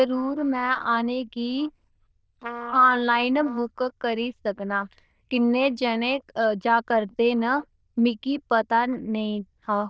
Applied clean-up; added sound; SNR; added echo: neural diffusion model UNIVERSE++.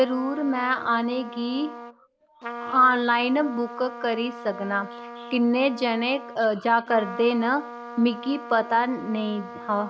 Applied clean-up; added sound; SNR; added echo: none; Trumpet; 13 dB; none.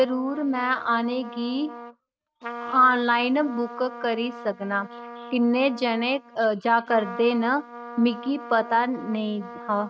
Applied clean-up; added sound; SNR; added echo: neural mask model RNNoise.